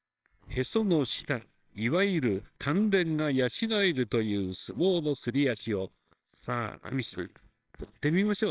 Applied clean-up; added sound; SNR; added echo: neural separator model SepFormer WHAMR!.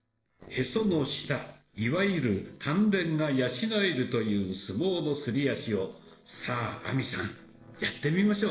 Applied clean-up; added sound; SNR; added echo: neural separator model SepFormer DNS4.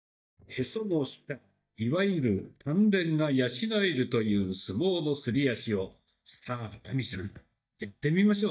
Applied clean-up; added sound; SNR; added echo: neural mask model DeepFilterNet 3.